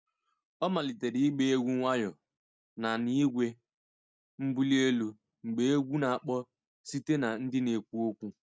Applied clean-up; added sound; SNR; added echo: none; none; none; none.